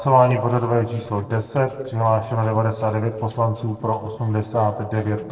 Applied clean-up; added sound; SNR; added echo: neural separator model SepFormer DNS4.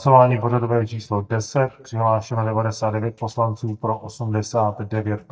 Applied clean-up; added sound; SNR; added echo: neural mask model DeepFilterNet 3.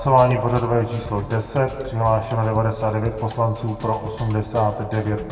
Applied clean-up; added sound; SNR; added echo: none; Percussion; 16 dB; reverberation time 1.6 s.